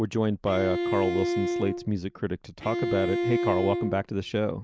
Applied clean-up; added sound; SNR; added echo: none; Bowed string instrument; 2 dB; none.